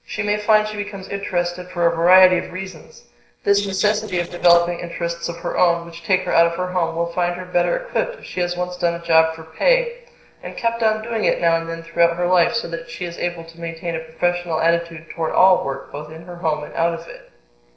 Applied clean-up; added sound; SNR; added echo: neural separator model SepFormer DNS4.